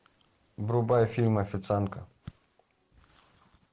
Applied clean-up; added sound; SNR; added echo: none; none; none; none.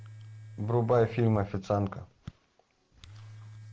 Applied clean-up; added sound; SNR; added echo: none; Domestic sounds, home sounds; 18 dB; none.